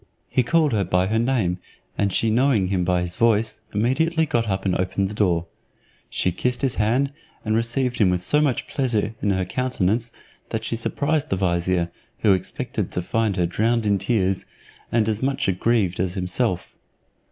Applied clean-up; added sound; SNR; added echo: none; none; none; none.